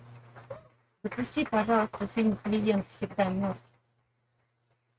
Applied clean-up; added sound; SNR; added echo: neural mask model RNNoise.